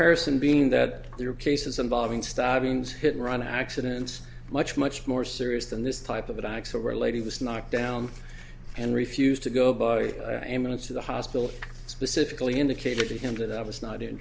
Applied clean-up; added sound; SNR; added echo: none; none; none; none.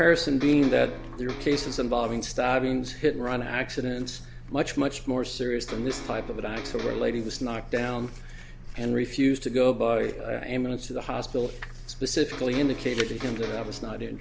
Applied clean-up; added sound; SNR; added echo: none; Electric guitar; 14 dB; none.